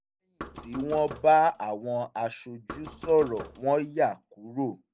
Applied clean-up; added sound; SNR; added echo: none; Knock; 17 dB; none.